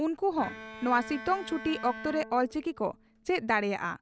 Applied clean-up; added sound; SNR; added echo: none; Bowed string instrument; 14 dB; none.